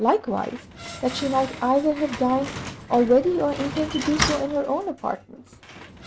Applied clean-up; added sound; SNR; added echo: none; Slam; 10 dB; none.